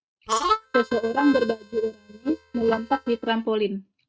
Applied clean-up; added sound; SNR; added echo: neural mask model RNNoise.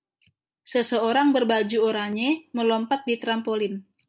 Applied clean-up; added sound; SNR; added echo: none; none; none; none.